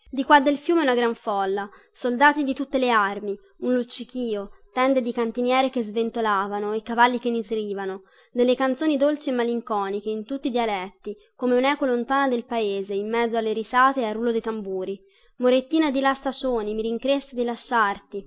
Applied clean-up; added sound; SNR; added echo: none; none; none; none.